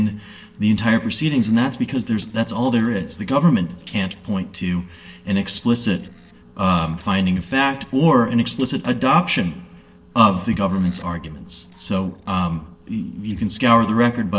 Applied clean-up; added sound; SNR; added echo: neural separator model SepFormer DNS4.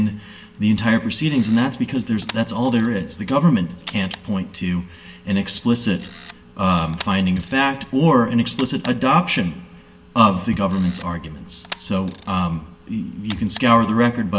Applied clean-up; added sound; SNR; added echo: none; Camera; 19 dB; reverberation time 0.7 s.